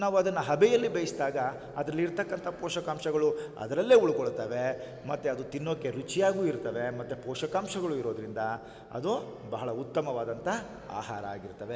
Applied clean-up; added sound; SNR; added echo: none; none; none; none.